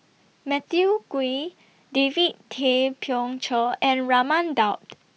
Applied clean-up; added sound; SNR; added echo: none; none; none; none.